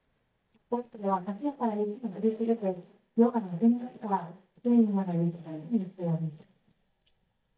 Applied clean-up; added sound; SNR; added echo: neural mask model DeepFilterNet 3.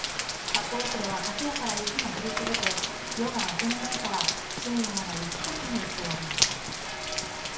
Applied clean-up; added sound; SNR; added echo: none; Rain; -4 dB; reverberation time 0.6 s.